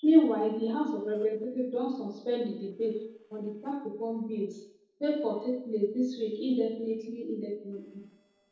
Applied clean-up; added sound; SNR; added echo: neural separator model SepFormer DNS4.